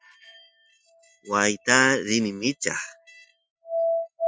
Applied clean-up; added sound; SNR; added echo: classical method Wiener filter.